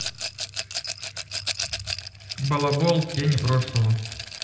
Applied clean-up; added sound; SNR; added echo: none; Rattle; 8 dB; reverberation time 0.9 s.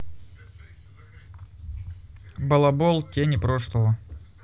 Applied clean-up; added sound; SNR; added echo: none; none; none; none.